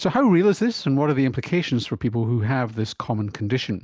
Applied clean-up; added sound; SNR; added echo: none; none; none; none.